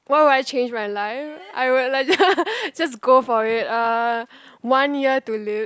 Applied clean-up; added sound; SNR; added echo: none; none; none; none.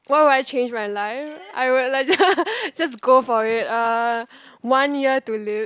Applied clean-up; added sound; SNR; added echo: none; Insect; 18 dB; none.